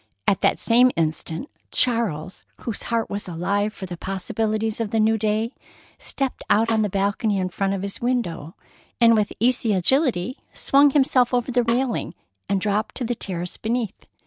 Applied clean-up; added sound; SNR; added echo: neural mask model RNNoise.